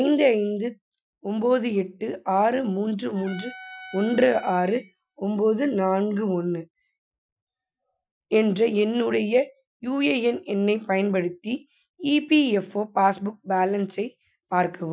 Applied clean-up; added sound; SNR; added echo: classical method Wiener filter.